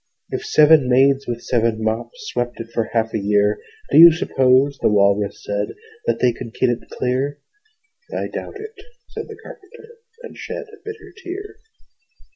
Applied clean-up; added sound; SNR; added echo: none; none; none; none.